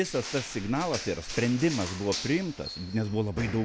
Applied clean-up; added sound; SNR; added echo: none; Crushing; 10 dB; none.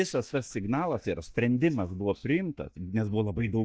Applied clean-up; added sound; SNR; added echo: neural mask model DeepFilterNet 3.